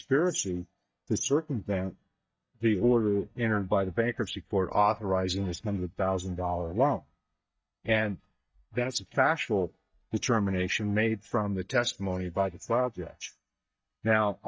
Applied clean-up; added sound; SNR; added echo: neural mask model DeepFilterNet 3.